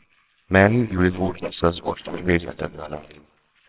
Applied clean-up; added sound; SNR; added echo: neural separator model SepFormer WHAMR!.